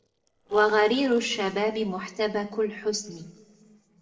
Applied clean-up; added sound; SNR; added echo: neural separator model SepFormer DNS4.